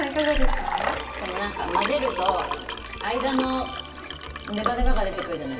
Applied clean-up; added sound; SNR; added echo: none; Liquid; -1 dB; reverberation time 0.9 s.